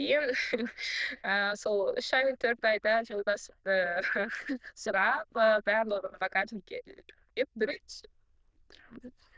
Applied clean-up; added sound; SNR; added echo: neural diffusion model UNIVERSE++.